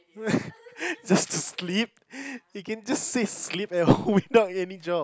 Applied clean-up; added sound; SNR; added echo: none; none; none; none.